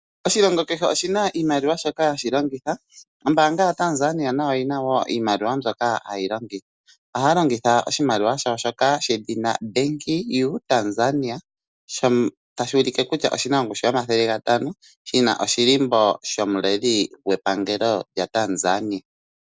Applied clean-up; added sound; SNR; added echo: none; none; none; none.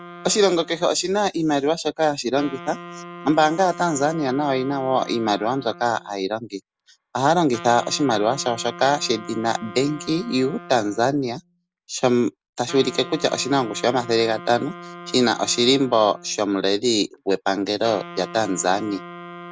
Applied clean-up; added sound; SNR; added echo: none; Wind instrument, woodwind instrument; 17 dB; none.